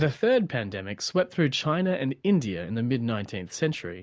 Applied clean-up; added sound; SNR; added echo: none; none; none; none.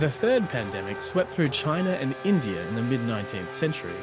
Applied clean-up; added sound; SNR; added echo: none; Race car, auto racing / Accelerating, revving, vroom; 10 dB; none.